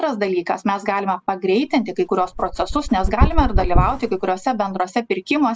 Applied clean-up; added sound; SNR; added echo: none; Dog; 1 dB; none.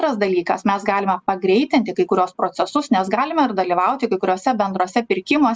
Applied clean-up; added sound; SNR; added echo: none; none; none; none.